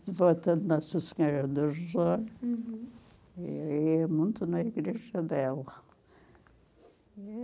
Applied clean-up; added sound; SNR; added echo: none; none; none; none.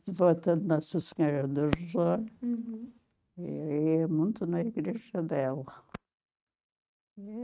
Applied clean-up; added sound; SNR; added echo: neural mask model RNNoise.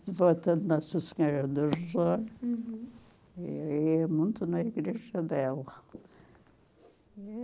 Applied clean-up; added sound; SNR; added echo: neural mask model Resemble Enhance denoiser.